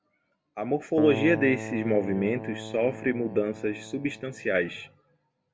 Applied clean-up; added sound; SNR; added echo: none; Keyboard (musical); 9 dB; none.